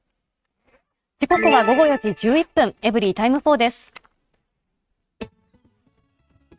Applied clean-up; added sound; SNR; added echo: neural mask model RNNoise.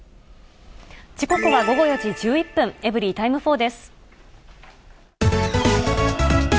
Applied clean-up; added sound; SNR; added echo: none; none; none; none.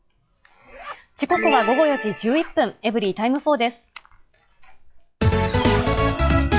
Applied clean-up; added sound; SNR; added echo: classical method log-MMSE.